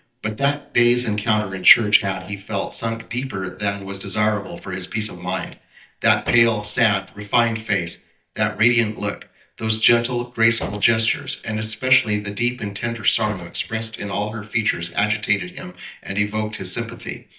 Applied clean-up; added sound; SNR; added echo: neural mask model DeepFilterNet 3.